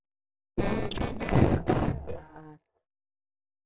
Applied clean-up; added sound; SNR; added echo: neural separator model SepFormer DNS4.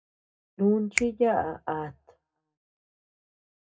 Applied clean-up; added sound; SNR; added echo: none; Finger snapping; 8 dB; reverberation time 0.2 s.